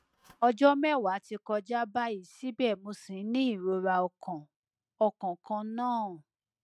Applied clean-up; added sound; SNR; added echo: neural mask model RNNoise.